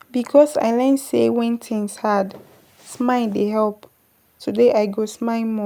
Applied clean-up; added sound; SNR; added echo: none; none; none; none.